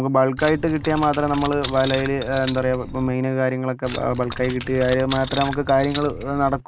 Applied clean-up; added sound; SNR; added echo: none; Keys jangling; 12 dB; none.